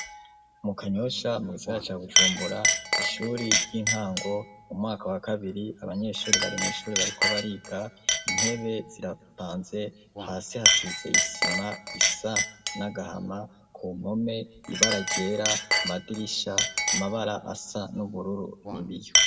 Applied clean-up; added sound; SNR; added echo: none; Chink, clink; -3 dB; reverberation time 1.0 s.